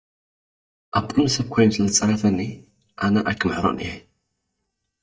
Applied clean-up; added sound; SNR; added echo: neural mask model DeepFilterNet 3.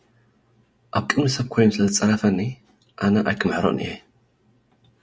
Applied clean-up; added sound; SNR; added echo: none; none; none; none.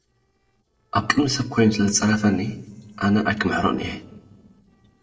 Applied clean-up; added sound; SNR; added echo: neural separator model SepFormer DNS4.